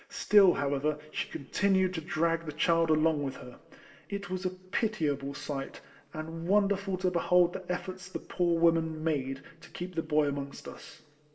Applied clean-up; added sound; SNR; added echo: none; none; none; reverberation time 1.6 s.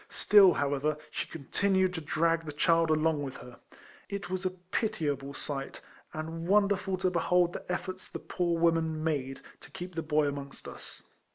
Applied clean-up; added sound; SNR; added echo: none; none; none; none.